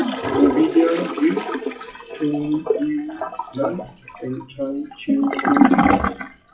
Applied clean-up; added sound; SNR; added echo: classical method WPE with log-MMSE.